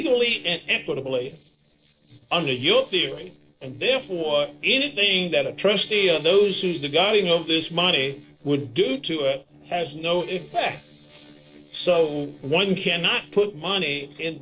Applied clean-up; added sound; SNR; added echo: neural separator model SepFormer DNS4.